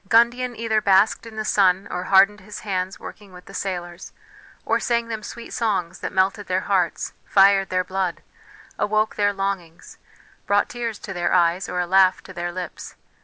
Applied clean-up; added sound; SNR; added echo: none; none; none; none.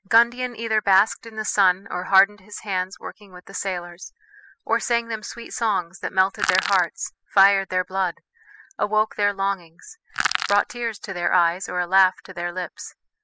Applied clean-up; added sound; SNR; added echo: classical method spectral subtraction.